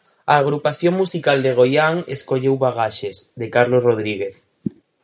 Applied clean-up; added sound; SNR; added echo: none; none; none; none.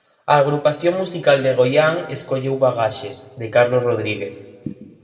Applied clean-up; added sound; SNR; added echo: none; none; none; reverberation time 1.3 s.